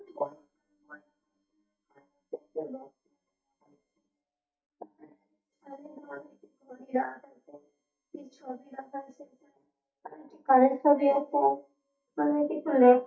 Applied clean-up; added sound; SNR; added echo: neural mask model DeepFilterNet 3.